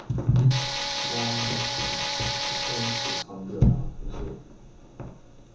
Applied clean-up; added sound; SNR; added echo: none; Tools; 1 dB; reverberation time 0.7 s.